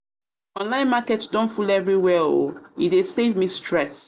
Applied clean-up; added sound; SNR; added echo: none; none; none; none.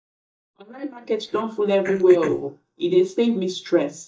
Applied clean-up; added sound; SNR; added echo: neural mask model DeepFilterNet 3.